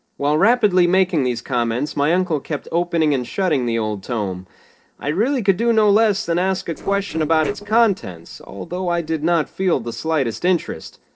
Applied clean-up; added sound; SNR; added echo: neural separator model SepFormer DNS4.